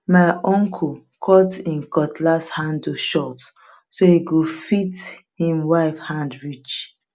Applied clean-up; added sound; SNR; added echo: none; none; none; none.